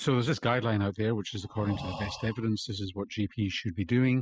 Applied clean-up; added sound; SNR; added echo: classical method spectral subtraction.